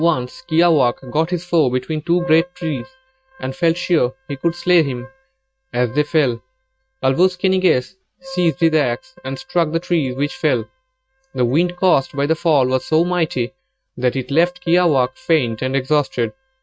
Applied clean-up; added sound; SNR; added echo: neural mask model RNNoise.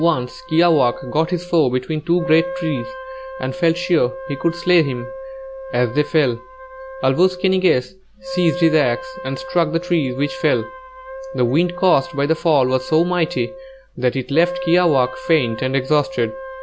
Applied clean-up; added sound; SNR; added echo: none; Wind instrument, woodwind instrument; 12 dB; none.